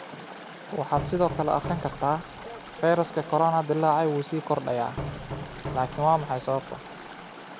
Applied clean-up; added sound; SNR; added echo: none; Chatter / Stream + Knock; 11 dB; none.